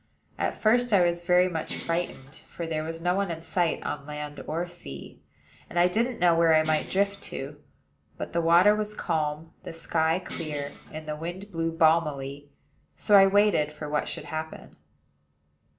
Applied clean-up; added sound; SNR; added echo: none; Bell; 13 dB; none.